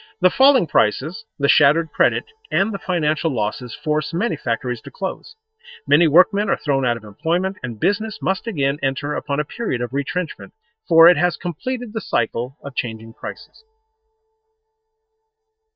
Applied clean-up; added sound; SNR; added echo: neural mask model DeepFilterNet 3.